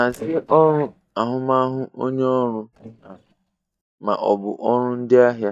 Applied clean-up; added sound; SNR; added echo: neural mask model DeepFilterNet 3.